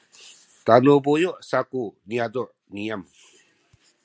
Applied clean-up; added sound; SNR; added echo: none; none; none; none.